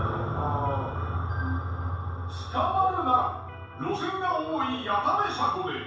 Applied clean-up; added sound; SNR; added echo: none; Electric guitar; 19 dB; reverberation time 0.7 s.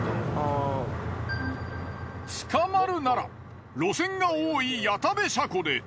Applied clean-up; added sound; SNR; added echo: none; none; none; none.